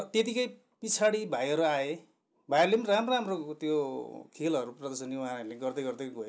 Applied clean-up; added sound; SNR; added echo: none; none; none; none.